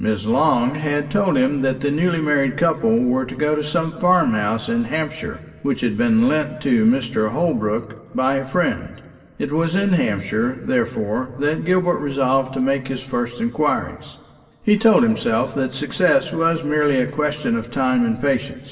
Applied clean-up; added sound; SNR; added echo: none; none; none; reverberation time 1.7 s.